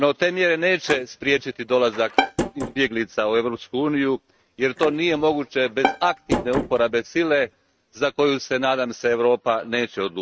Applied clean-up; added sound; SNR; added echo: neural mask model RNNoise.